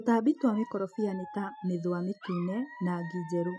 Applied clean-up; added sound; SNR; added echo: classical method spectral subtraction.